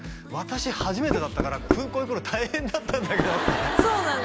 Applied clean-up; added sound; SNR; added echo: none; Knock; 2 dB; none.